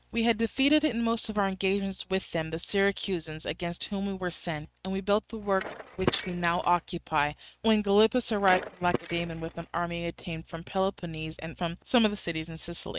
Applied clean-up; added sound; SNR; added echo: neural mask model RNNoise.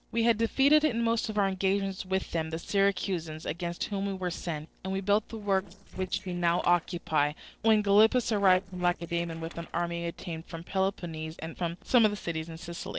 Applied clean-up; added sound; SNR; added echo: neural separator model SepFormer DNS4.